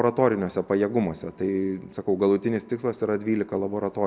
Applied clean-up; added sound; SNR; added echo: none; none; none; none.